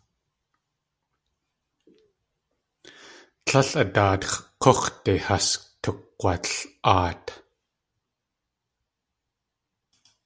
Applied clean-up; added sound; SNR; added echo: none; none; none; none.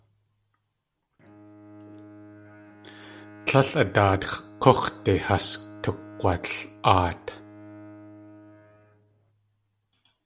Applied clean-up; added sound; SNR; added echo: none; Bowed string instrument; 20 dB; none.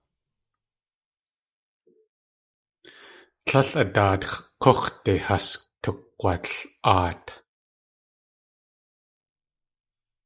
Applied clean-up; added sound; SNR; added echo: neural mask model Resemble Enhance denoiser.